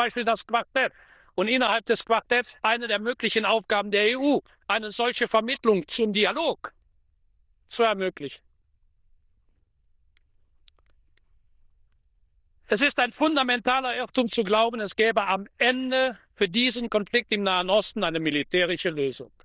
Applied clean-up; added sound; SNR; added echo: neural diffusion model UNIVERSE++.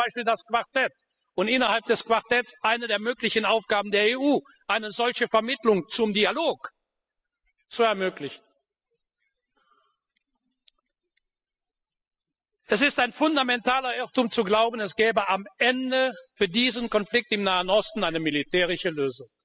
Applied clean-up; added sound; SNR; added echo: classical method spectral subtraction.